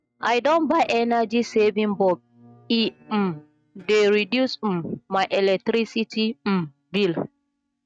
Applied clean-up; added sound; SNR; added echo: neural mask model RNNoise.